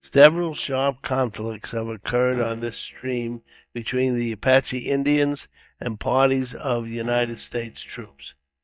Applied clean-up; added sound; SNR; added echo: neural mask model DeepFilterNet 3.